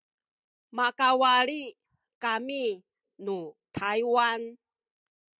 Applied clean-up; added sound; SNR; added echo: none; none; none; none.